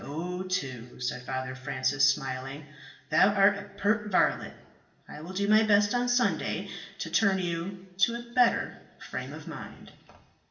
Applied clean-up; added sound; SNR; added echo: none; none; none; reverberation time 0.7 s.